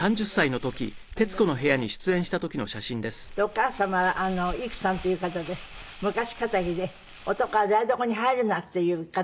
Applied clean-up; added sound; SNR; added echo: none; Crumpling, crinkling; 16 dB; none.